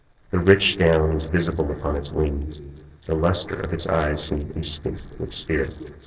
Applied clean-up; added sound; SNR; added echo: neural separator model SepFormer DNS4.